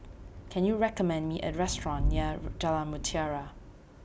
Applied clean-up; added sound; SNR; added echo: none; Thunder / Rain; 5 dB; none.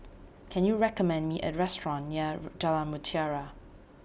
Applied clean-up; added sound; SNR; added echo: none; none; none; none.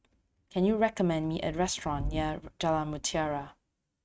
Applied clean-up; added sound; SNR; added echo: neural mask model RNNoise.